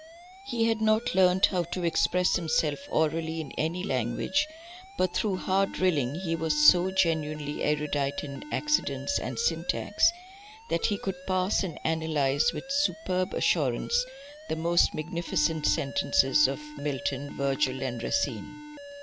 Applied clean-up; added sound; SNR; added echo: none; Alarm; 15 dB; none.